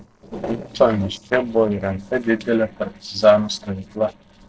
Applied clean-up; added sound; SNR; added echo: neural separator model SepFormer DNS4.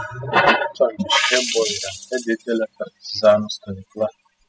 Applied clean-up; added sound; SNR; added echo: classical method spectral subtraction.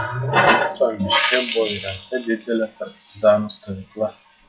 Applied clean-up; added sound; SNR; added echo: classical method log-MMSE.